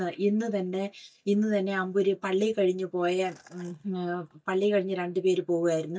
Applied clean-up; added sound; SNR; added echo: neural mask model DeepFilterNet 3.